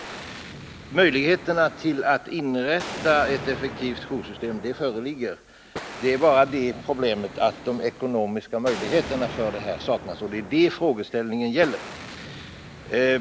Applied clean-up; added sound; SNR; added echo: none; Explosion; 14 dB; none.